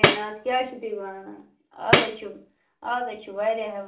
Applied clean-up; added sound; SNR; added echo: none; Tambourine; -3 dB; reverberation time 0.3 s.